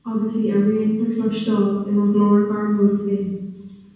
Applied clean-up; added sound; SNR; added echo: none; none; none; reverberation time 1.1 s.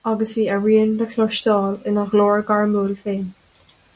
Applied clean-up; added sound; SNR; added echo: none; none; none; none.